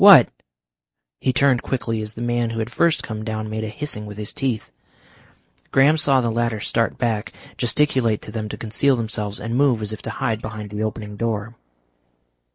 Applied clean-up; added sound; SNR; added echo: neural mask model DeepFilterNet 3.